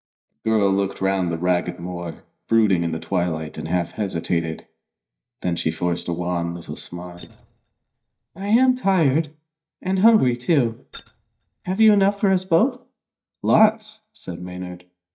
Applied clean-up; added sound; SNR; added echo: neural mask model DeepFilterNet 3.